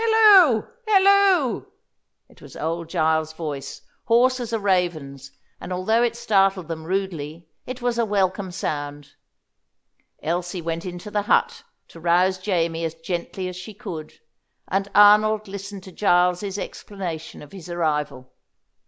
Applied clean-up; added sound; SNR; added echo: none; none; none; none.